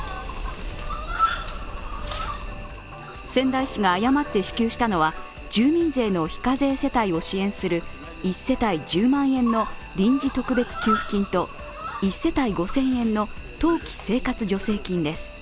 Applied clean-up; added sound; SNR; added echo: none; Cricket; 12 dB; none.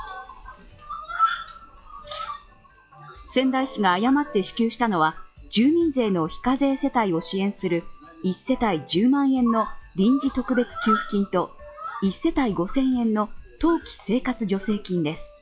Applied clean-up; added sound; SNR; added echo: classical method log-MMSE.